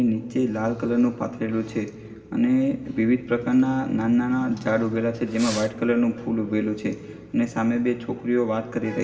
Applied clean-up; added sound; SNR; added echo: none; Fireworks; 16 dB; reverberation time 2.2 s.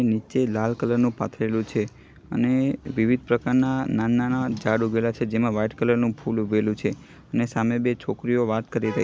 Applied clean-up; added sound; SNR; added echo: none; none; none; none.